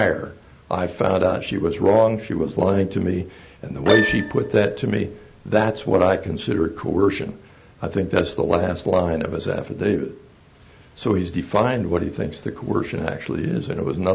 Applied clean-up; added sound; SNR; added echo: none; Keyboard (musical); 8 dB; none.